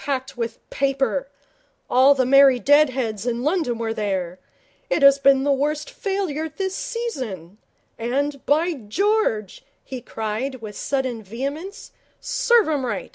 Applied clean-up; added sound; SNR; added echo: none; none; none; none.